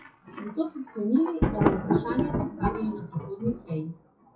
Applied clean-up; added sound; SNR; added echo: classical method WPE with log-MMSE.